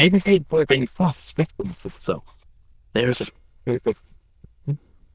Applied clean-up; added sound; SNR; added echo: neural diffusion model UNIVERSE++.